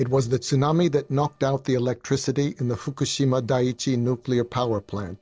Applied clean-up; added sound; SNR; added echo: neural separator model SepFormer DNS4.